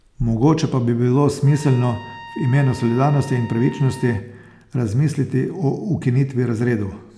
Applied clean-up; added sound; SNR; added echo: none; Trumpet; 19 dB; none.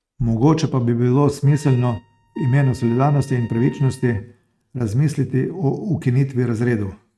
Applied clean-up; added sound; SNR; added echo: neural mask model RNNoise.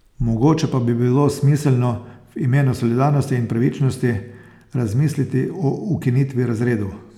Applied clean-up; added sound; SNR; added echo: none; none; none; none.